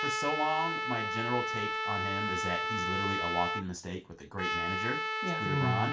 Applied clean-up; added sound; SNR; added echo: none; Trumpet; -1 dB; reverberation time 0.3 s.